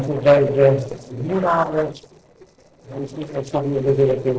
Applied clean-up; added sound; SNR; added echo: neural separator model SepFormer DNS4.